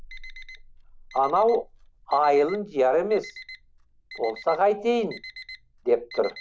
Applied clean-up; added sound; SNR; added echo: none; Alarm; 18 dB; none.